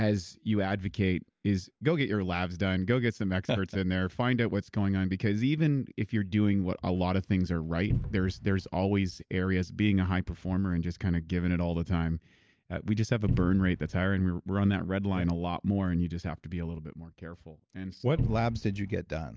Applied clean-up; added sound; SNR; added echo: none; Cupboard open or close; 4 dB; none.